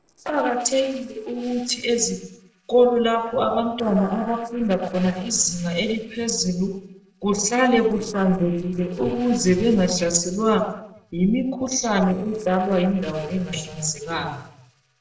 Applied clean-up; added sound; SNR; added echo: neural separator model SepFormer DNS4.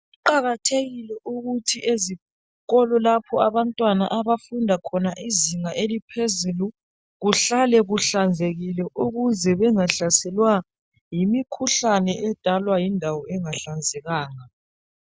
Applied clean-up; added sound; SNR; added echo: none; none; none; none.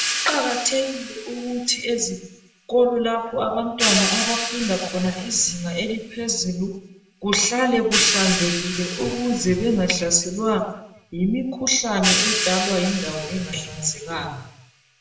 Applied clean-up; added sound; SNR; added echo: none; Hi-hat; 5 dB; reverberation time 0.7 s.